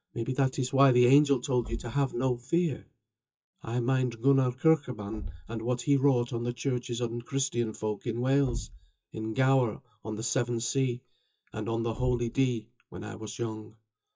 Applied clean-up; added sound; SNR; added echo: classical method WPE with log-MMSE.